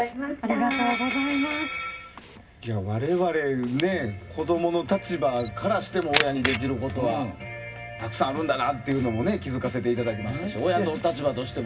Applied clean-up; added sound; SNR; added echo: none; Camera; 11 dB; reverberation time 0.4 s.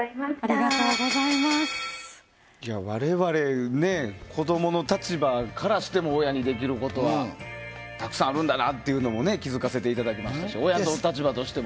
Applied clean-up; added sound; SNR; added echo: none; none; none; none.